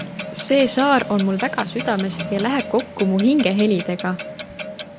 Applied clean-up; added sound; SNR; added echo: none; Clock; 11 dB; none.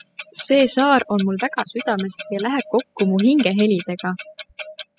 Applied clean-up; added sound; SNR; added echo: classical method spectral subtraction.